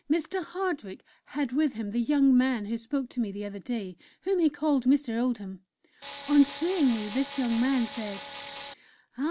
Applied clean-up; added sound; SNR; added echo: none; Tools; 11 dB; none.